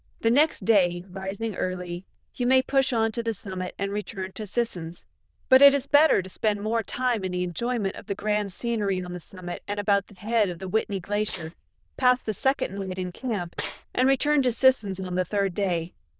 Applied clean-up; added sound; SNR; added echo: neural diffusion model UNIVERSE++.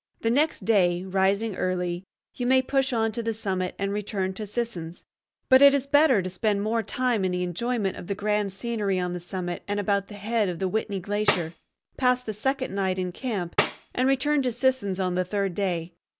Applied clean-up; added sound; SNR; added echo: none; Tambourine; 0 dB; none.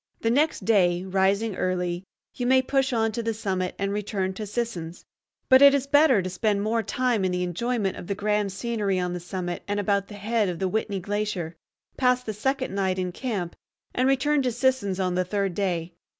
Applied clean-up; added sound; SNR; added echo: none; none; none; none.